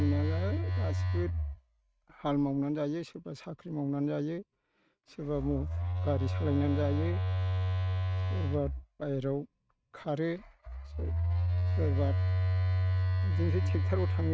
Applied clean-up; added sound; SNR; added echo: neural mask model RNNoise.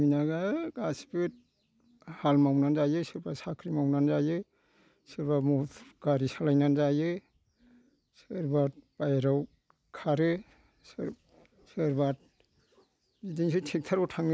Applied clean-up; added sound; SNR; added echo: none; none; none; none.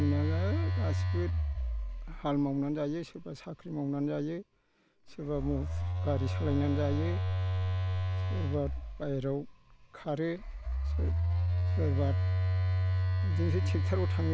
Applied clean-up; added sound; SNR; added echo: none; Telephone; -4 dB; none.